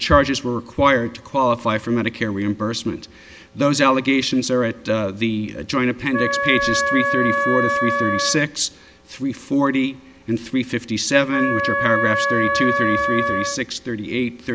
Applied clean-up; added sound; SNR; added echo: none; Wind instrument, woodwind instrument; 0 dB; none.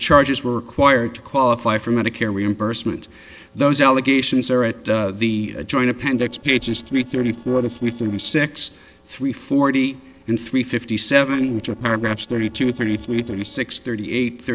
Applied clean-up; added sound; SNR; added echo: neural separator model SepFormer DNS4.